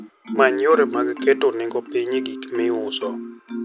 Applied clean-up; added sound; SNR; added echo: none; Marimba, xylophone; 8 dB; none.